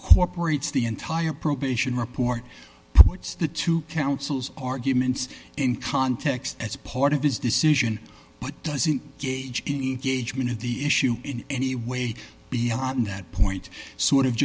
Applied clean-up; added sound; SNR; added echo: none; none; none; none.